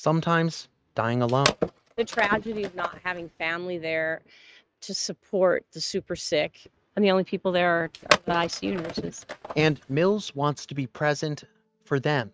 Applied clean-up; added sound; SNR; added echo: neural mask model RNNoise.